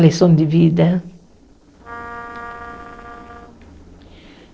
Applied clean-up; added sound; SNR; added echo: neural separator model SepFormer DNS4.